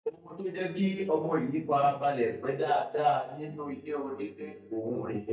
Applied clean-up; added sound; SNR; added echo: neural mask model DeepFilterNet 3.